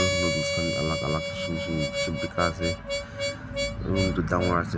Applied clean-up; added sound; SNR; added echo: none; Harmonica; 2 dB; none.